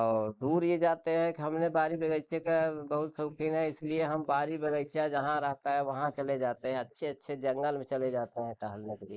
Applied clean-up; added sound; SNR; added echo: neural mask model Resemble Enhance denoiser.